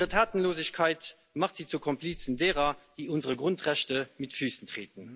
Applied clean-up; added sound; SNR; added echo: none; Respiratory sounds; 17 dB; none.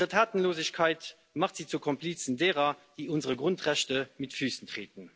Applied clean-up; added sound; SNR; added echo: none; none; none; none.